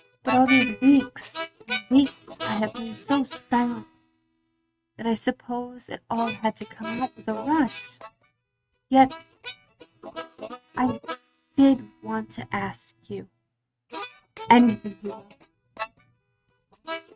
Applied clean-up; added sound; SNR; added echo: neural mask model RNNoise.